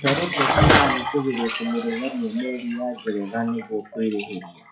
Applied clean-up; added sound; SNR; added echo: classical method WPE with log-MMSE.